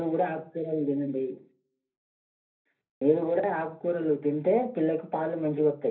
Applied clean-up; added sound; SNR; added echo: none; none; none; reverberation time 0.3 s.